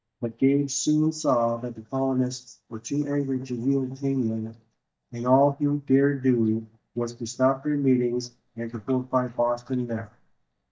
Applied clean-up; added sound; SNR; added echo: neural mask model DeepFilterNet 3.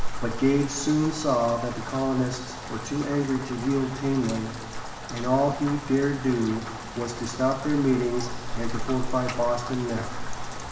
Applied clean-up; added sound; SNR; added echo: none; Rain; 6 dB; reverberation time 1.0 s.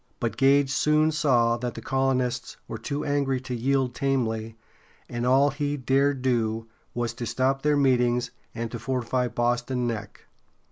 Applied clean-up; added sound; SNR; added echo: none; none; none; none.